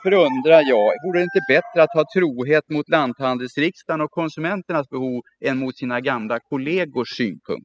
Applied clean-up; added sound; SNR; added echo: classical method spectral subtraction.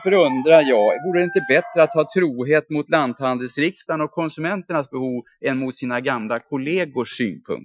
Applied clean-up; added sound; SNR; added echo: classical method Wiener filter.